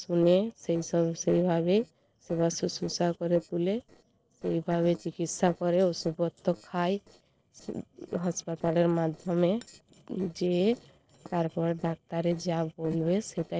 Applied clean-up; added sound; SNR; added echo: neural separator model SepFormer DNS4.